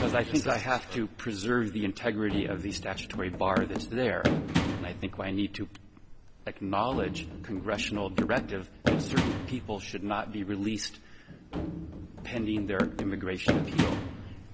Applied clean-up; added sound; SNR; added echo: none; Run; 2 dB; none.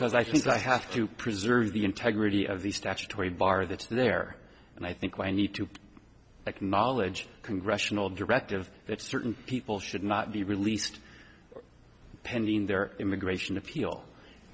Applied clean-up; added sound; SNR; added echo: none; none; none; none.